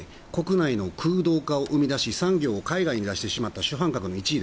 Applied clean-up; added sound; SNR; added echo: none; none; none; none.